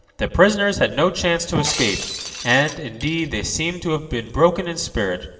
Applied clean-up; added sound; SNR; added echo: none; Shatter; 10 dB; reverberation time 1.9 s.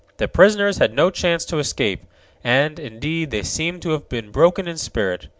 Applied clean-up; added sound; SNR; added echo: none; none; none; none.